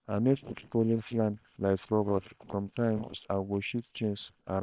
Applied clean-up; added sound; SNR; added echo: neural separator model SepFormer WHAM!.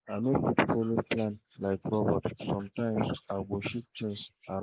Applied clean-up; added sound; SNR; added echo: neural mask model Resemble Enhance denoiser.